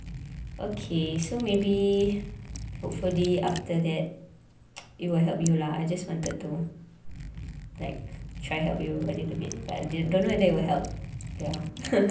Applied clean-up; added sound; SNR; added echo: none; Liquid; 11 dB; reverberation time 0.6 s.